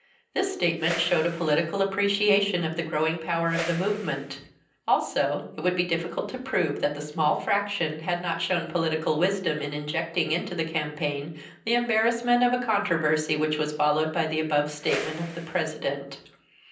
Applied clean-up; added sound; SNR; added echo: none; Whoosh, swoosh, swish; 10 dB; reverberation time 0.6 s.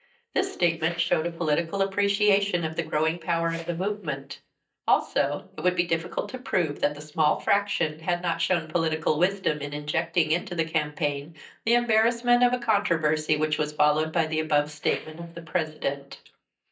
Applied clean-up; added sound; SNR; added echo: neural mask model DeepFilterNet 3.